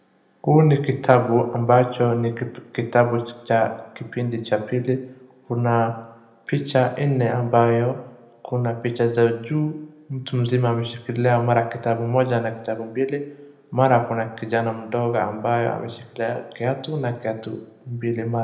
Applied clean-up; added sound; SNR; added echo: none; none; none; reverberation time 0.7 s.